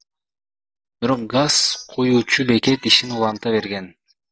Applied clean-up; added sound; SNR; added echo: neural separator model SepFormer DNS4.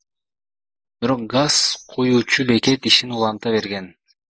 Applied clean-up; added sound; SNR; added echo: neural mask model Resemble Enhance denoiser.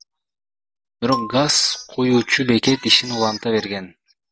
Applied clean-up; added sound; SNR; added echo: none; Marimba, xylophone; 13 dB; none.